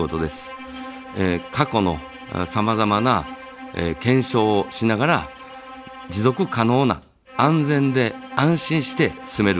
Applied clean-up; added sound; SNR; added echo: none; Bowed string instrument; 15 dB; none.